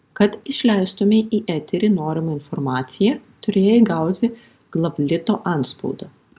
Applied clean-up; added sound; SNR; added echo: none; none; none; none.